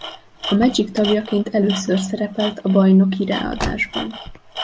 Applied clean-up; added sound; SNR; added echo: none; Car + Tools; 12 dB; none.